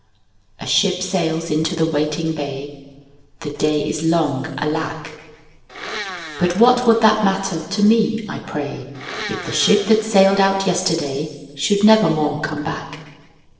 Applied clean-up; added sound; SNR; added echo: neural separator model SepFormer DNS4.